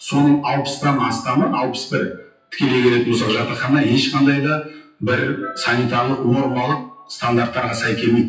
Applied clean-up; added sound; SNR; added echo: classical method WPE with log-MMSE.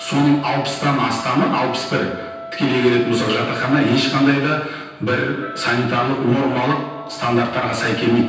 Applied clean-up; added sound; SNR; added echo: none; Wind instrument, woodwind instrument; 16 dB; reverberation time 0.9 s.